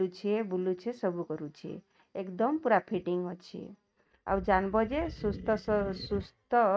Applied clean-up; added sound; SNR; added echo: neural mask model RNNoise.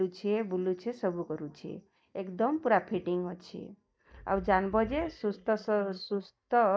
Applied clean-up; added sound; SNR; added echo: neural mask model DeepFilterNet 3.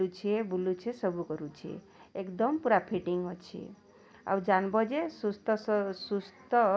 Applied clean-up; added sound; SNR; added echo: none; none; none; none.